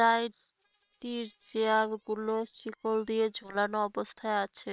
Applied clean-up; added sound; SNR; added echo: neural separator model SepFormer WHAM!.